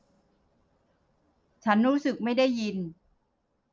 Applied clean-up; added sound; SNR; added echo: none; none; none; none.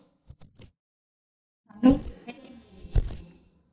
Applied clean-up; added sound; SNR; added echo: neural mask model DeepFilterNet 3.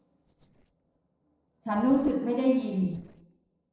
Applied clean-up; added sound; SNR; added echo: neural separator model SepFormer DNS4.